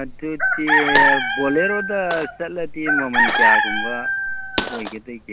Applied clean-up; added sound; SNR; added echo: none; Coin (dropping) + Chicken, rooster; -5 dB; none.